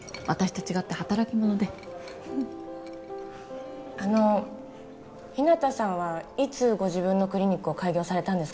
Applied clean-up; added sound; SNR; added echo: none; none; none; none.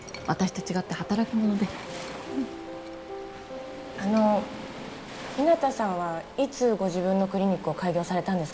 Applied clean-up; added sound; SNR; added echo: none; Waves, surf; 16 dB; none.